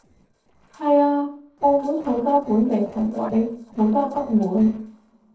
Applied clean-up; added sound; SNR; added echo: neural separator model SepFormer DNS4.